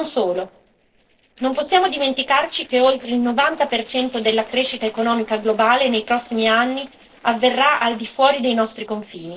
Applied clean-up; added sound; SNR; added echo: neural separator model SepFormer DNS4.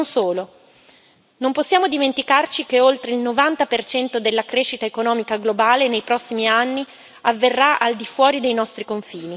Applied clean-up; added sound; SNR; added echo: none; none; none; none.